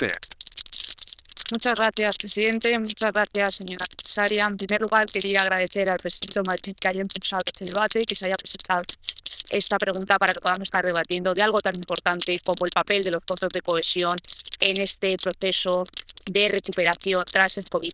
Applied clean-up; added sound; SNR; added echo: neural diffusion model UNIVERSE++.